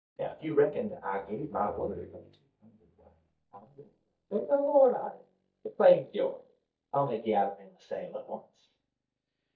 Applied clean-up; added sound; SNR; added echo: neural mask model DeepFilterNet 3.